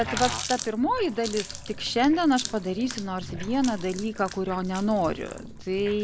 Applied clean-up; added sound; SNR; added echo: none; Water tap, faucet; 10 dB; none.